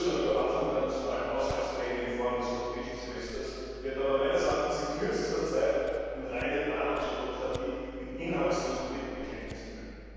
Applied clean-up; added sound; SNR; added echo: none; Scissors; 15 dB; reverberation time 2.2 s.